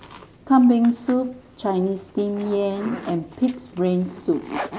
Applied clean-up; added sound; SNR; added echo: none; Zipper (clothing); 15 dB; none.